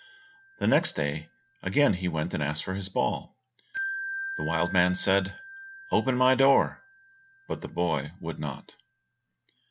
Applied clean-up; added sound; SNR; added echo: none; Wind chime; 13 dB; none.